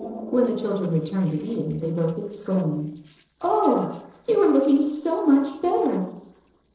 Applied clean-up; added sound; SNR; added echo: neural separator model SepFormer DNS4.